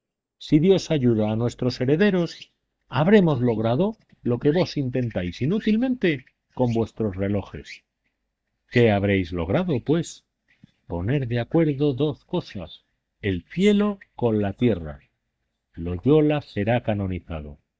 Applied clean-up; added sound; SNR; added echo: neural mask model DeepFilterNet 3.